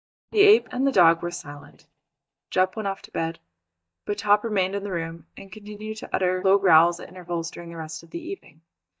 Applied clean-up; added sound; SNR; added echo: neural mask model DeepFilterNet 3.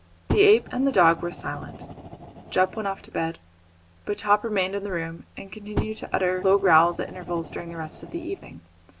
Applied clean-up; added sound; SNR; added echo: none; Fire; 11 dB; none.